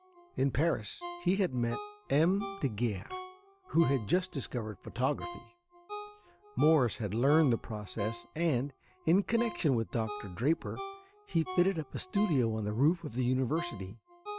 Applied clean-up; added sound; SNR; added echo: none; Ringtone; 14 dB; none.